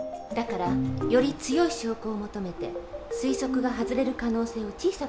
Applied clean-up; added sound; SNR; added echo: none; none; none; none.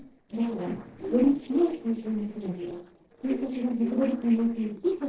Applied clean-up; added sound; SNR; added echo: neural separator model SepFormer DNS4.